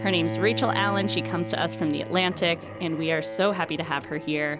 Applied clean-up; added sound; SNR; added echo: none; Bowed string instrument; 7 dB; none.